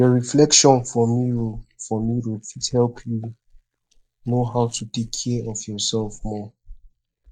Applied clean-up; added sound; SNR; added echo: neural mask model DeepFilterNet 3.